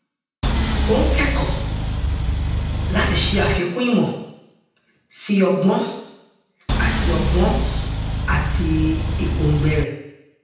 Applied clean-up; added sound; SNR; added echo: none; Engine; -3 dB; reverberation time 0.9 s.